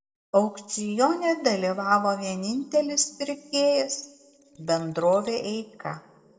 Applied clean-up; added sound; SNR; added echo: neural separator model SepFormer DNS4.